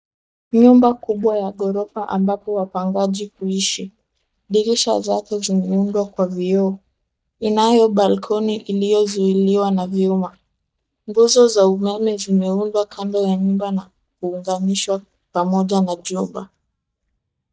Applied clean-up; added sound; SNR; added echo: neural mask model DeepFilterNet 3.